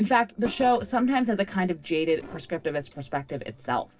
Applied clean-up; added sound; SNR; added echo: neural separator model SepFormer DNS4.